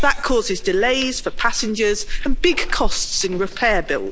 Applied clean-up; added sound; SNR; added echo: none; Meow / Purr; 2 dB; none.